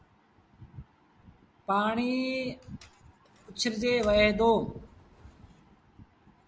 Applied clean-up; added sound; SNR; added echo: none; Door; 16 dB; none.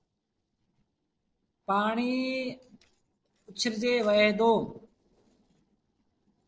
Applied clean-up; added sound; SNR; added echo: neural separator model SepFormer DNS4.